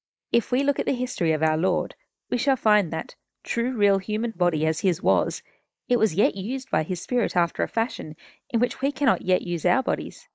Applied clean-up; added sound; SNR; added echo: neural mask model Resemble Enhance denoiser.